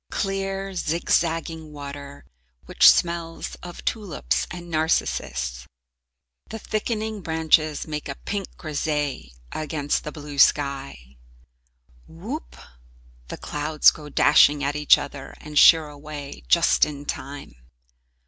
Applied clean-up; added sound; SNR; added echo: none; none; none; none.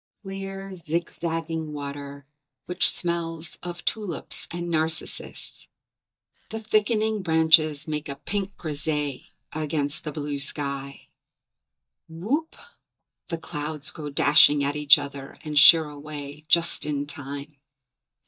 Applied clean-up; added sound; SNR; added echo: neural mask model DeepFilterNet 3.